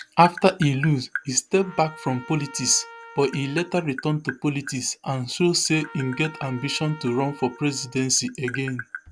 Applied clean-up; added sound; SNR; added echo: none; Trumpet + Tap; 15 dB; none.